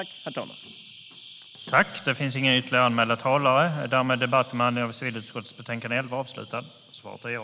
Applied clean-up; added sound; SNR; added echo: none; Bird vocalization, bird call, bird song; 20 dB; none.